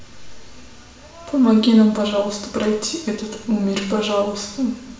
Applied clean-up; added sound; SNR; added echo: none; none; none; reverberation time 0.7 s.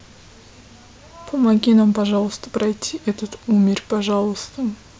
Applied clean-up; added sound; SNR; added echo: none; none; none; none.